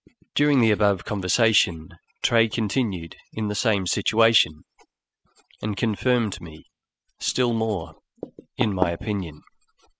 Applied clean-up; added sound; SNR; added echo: classical method spectral subtraction.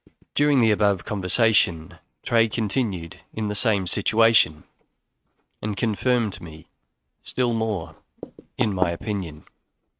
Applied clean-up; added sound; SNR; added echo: neural mask model RNNoise.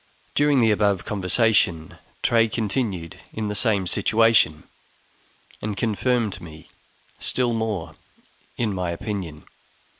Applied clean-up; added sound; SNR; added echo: none; none; none; none.